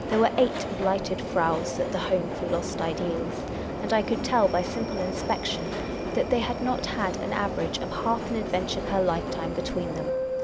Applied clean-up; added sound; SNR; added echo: none; Subway, metro, underground; 3 dB; none.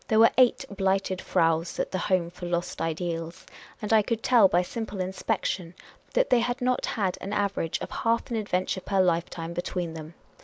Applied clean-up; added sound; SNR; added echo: none; none; none; none.